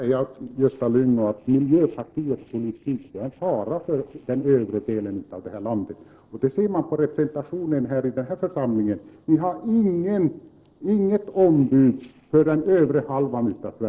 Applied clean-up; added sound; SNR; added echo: neural separator model SepFormer DNS4.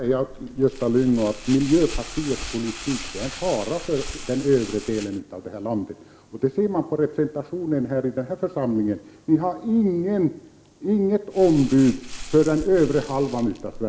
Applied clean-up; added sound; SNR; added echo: none; Crumpling, crinkling; 14 dB; none.